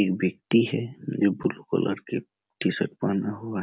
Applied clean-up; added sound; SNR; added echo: none; none; none; none.